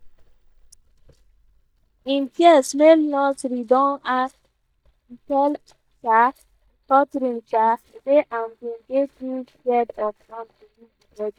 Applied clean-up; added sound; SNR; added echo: neural mask model DeepFilterNet 3.